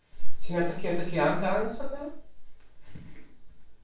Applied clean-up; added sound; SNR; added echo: none; none; none; reverberation time 0.3 s.